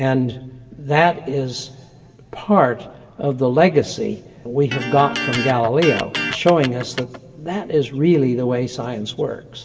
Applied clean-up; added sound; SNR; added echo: none; Electric guitar; 7 dB; reverberation time 1.5 s.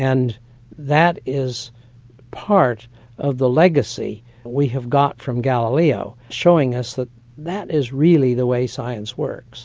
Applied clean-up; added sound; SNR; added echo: none; none; none; none.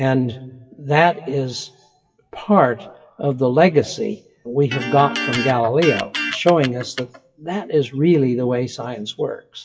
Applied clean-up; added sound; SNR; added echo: classical method WPE with log-MMSE.